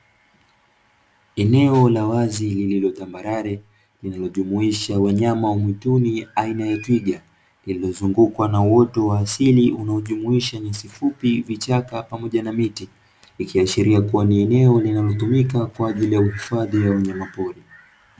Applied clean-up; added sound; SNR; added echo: none; none; none; none.